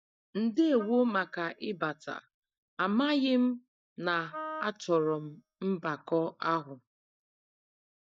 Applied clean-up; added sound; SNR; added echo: neural mask model DeepFilterNet 3.